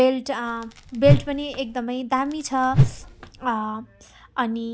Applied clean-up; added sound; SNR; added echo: none; Whoosh, swoosh, swish; -1 dB; none.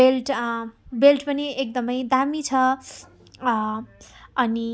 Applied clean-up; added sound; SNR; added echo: none; none; none; none.